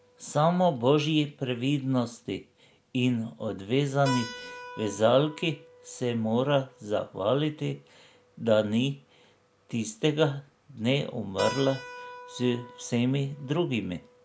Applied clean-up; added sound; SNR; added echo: none; Keyboard (musical); 17 dB; none.